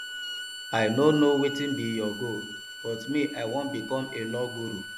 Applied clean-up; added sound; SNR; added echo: none; Bowed string instrument; 10 dB; none.